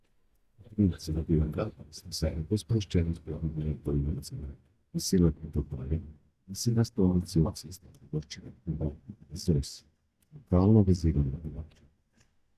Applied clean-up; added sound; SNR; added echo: neural mask model DeepFilterNet 3.